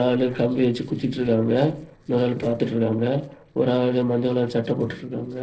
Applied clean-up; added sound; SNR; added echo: neural separator model SepFormer DNS4.